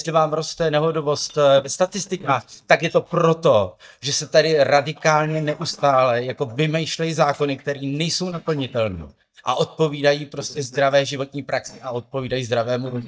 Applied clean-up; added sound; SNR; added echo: neural mask model DeepFilterNet 3.